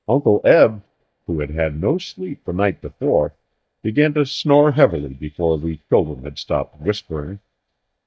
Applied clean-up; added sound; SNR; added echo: neural mask model DeepFilterNet 3.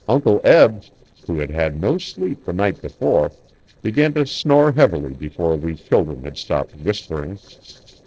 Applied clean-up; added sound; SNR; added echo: neural separator model SepFormer DNS4.